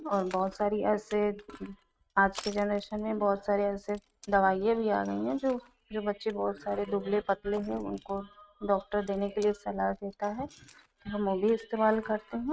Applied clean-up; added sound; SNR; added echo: neural mask model RNNoise.